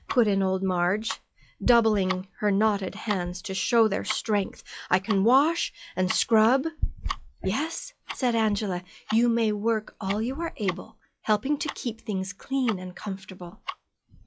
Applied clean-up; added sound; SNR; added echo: classical method log-MMSE.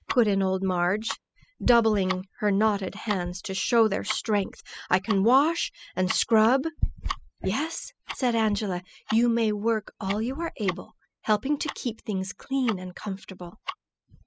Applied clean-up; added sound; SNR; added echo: classical method spectral subtraction.